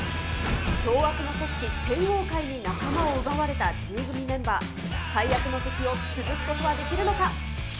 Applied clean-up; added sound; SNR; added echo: none; none; none; none.